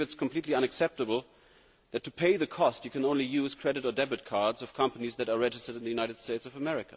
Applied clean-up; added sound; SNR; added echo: none; none; none; none.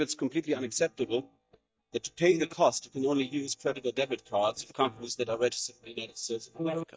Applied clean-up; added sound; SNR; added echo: neural mask model DeepFilterNet 3.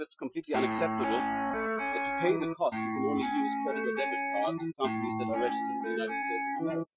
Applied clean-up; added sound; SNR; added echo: classical method Wiener filter.